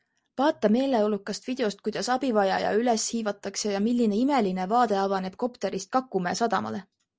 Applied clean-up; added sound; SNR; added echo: none; none; none; none.